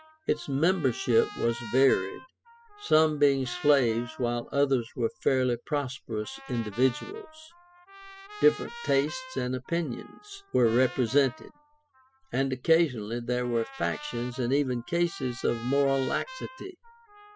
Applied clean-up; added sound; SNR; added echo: classical method spectral subtraction.